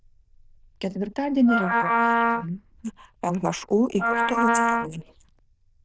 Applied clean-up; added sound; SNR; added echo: neural diffusion model UNIVERSE++.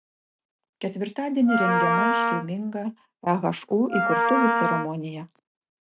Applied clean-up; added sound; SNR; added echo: neural mask model RNNoise.